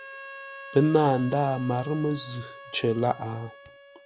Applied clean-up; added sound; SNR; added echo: none; Harmonica; 16 dB; none.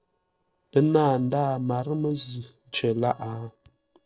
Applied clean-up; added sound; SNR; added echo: neural separator model SepFormer DNS4.